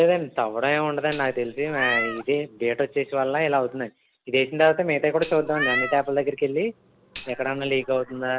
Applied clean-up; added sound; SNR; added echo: none; Tambourine + Meow; 3 dB; none.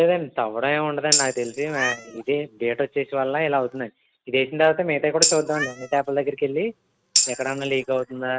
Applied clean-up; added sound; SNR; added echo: neural mask model RNNoise.